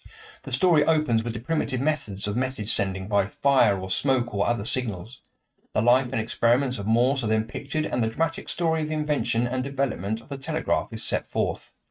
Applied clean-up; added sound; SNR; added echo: neural mask model RNNoise.